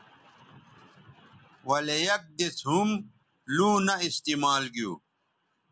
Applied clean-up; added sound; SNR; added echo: none; none; none; none.